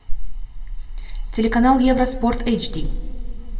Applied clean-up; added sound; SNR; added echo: none; none; none; reverberation time 0.6 s.